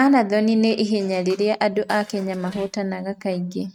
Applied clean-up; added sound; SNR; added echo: neural mask model RNNoise.